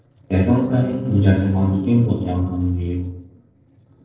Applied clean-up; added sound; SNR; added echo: neural separator model SepFormer DNS4.